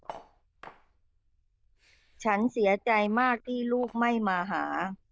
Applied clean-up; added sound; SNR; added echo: neural diffusion model UNIVERSE++.